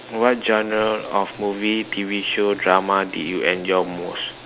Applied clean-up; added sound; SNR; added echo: none; none; none; none.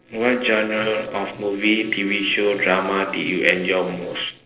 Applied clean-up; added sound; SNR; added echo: neural separator model SepFormer DNS4.